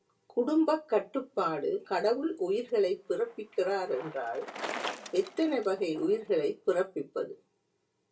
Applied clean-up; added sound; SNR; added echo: none; Bicycle; 16 dB; reverberation time 0.2 s.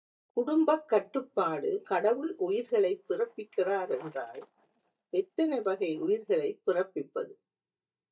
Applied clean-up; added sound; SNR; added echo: neural mask model DeepFilterNet 3.